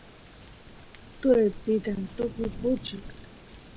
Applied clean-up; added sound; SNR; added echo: none; Thunder / Rain; 14 dB; none.